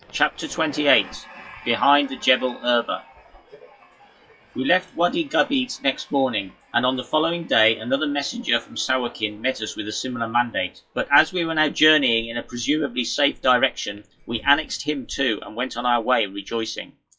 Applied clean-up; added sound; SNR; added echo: classical method WPE with log-MMSE.